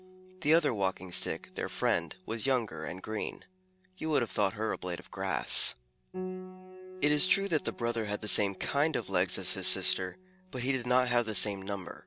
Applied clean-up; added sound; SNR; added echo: none; Piano; 19 dB; none.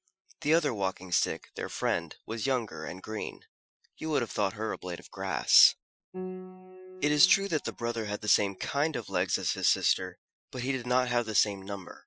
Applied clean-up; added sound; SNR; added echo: classical method Wiener filter.